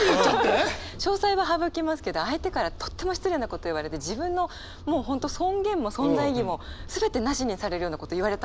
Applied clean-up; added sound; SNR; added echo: none; Subway, metro, underground; 14 dB; none.